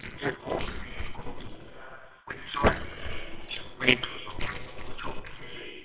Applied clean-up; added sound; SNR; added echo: neural separator model SepFormer WHAMR!.